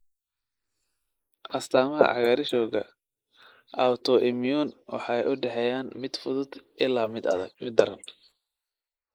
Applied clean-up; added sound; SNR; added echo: neural mask model Resemble Enhance denoiser.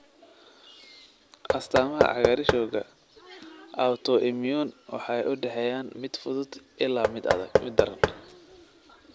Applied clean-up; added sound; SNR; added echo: none; Knock / Wood; 0 dB; none.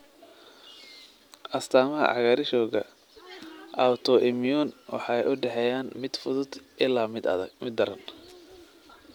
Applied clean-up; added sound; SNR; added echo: none; none; none; none.